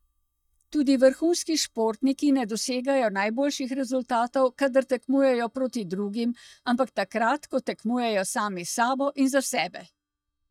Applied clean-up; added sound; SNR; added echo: neural mask model DeepFilterNet 3.